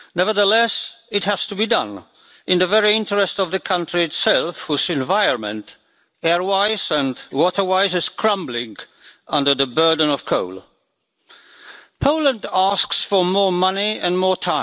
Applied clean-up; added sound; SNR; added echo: none; none; none; none.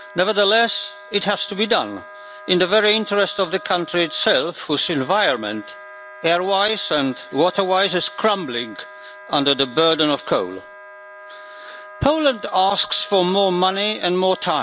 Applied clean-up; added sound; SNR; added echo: none; Wind instrument, woodwind instrument; 19 dB; none.